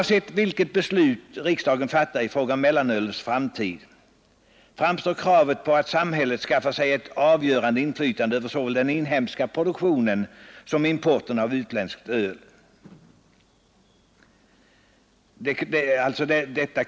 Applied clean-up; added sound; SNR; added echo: none; none; none; none.